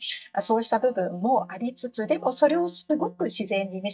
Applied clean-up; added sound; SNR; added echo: neural mask model DeepFilterNet 3.